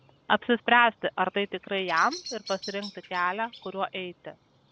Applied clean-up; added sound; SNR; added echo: none; Bird vocalization, bird call, bird song; 19 dB; none.